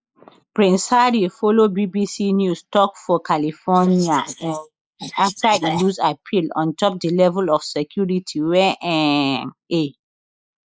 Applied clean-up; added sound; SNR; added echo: neural mask model Resemble Enhance denoiser.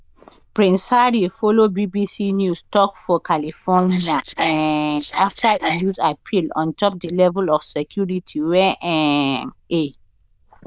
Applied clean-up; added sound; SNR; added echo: neural diffusion model UNIVERSE++.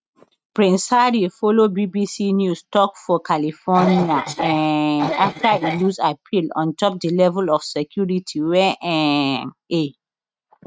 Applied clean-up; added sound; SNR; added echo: neural mask model RNNoise.